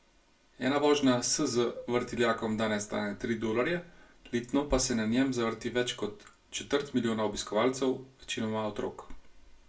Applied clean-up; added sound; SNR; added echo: none; none; none; reverberation time 0.2 s.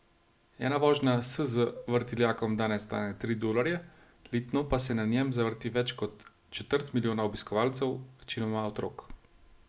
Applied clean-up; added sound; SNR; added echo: none; none; none; none.